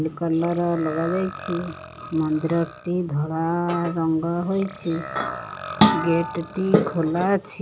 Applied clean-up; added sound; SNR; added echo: none; Burping, eructation; 14 dB; none.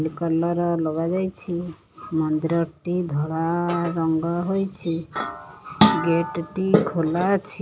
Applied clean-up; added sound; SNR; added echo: none; none; none; none.